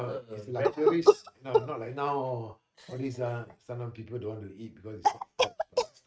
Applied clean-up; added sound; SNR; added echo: neural mask model RNNoise.